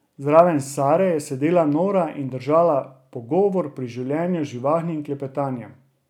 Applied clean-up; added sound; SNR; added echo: none; none; none; none.